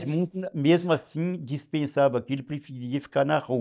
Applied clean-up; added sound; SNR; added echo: neural mask model DeepFilterNet 3.